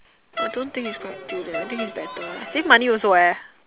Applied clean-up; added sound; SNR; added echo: none; Crowd; 11 dB; none.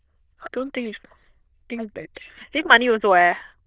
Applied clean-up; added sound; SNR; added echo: neural diffusion model UNIVERSE++.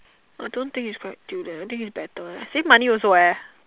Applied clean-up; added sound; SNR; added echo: none; none; none; none.